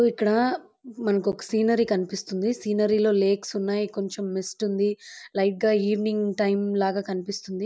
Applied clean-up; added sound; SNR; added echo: none; none; none; none.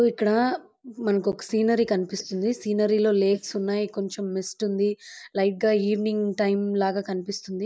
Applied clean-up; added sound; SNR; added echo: neural mask model Resemble Enhance denoiser.